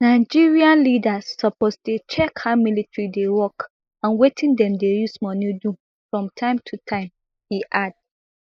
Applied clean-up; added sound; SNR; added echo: neural mask model Resemble Enhance denoiser.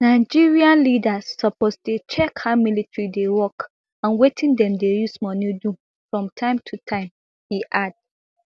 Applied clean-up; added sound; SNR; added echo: none; none; none; none.